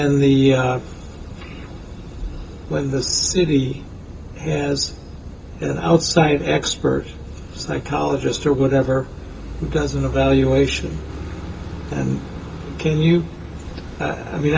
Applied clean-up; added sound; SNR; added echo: none; Car passing by / Idling / Accelerating, revving, vroom; 13 dB; reverberation time 0.2 s.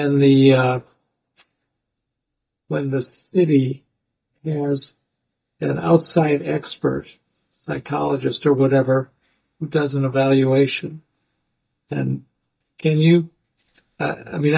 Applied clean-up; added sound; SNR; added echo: neural mask model DeepFilterNet 3.